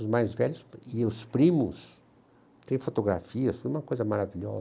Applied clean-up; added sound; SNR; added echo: none; none; none; none.